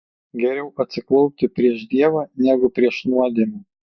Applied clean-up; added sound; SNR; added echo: none; none; none; none.